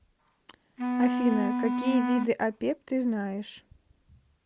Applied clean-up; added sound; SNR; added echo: none; Wind instrument, woodwind instrument; 0 dB; none.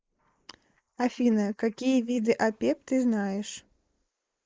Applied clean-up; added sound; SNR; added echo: neural mask model Resemble Enhance denoiser.